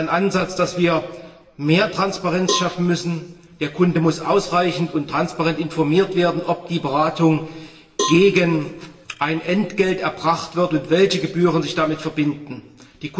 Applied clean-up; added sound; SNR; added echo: none; Cowbell; 11 dB; reverberation time 1.0 s.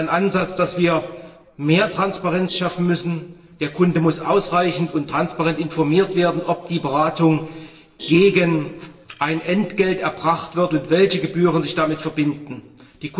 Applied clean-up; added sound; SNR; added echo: neural separator model SepFormer DNS4.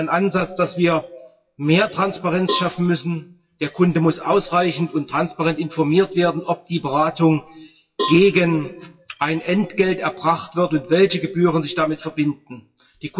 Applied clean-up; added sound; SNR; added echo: classical method WPE with log-MMSE.